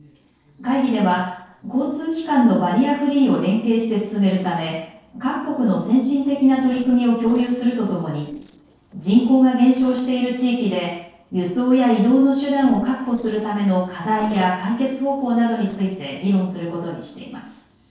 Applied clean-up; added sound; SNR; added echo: neural separator model SepFormer DNS4.